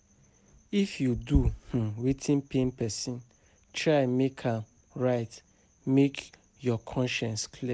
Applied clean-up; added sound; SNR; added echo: none; none; none; none.